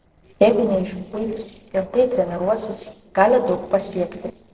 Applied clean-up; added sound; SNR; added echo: neural separator model SepFormer DNS4.